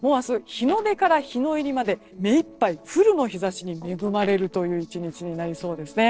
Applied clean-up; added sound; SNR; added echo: neural separator model SepFormer DNS4.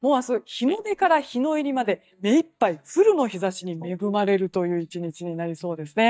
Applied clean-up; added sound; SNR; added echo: neural mask model DeepFilterNet 3.